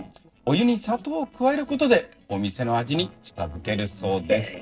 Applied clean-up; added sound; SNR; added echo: neural separator model SepFormer DNS4.